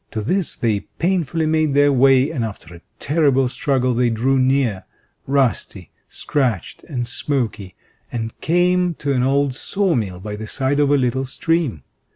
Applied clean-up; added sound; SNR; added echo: none; none; none; none.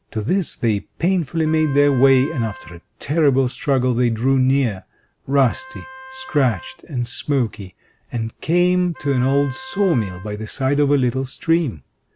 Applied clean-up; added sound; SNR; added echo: none; Wind instrument, woodwind instrument; 20 dB; none.